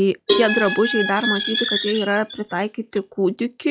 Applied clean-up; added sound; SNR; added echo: classical method log-MMSE.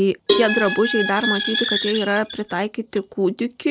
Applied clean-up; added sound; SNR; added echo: none; Cowbell + Squeak; 3 dB; none.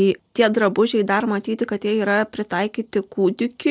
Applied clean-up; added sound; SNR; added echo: none; none; none; none.